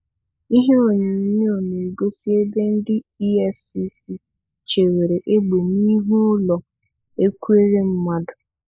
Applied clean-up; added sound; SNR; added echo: neural mask model Resemble Enhance denoiser.